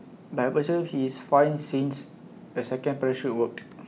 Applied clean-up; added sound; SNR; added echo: none; none; none; none.